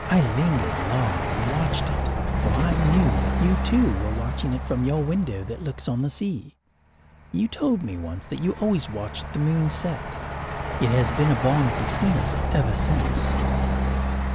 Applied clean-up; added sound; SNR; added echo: none; Truck; 1 dB; none.